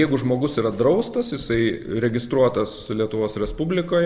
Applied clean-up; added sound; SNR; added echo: none; none; none; none.